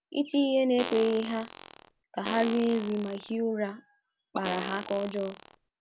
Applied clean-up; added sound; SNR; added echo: none; Fart; 11 dB; none.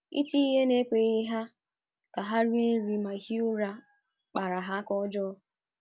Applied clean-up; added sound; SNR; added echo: none; none; none; none.